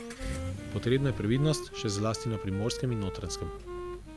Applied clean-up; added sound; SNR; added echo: none; Accelerating, revving, vroom + Wind instrument, woodwind instrument; 7 dB; none.